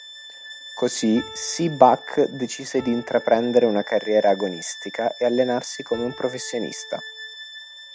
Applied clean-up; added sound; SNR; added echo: none; Bowed string instrument + Piano; 16 dB; none.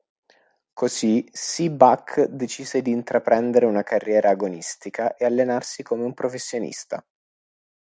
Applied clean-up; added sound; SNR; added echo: none; none; none; none.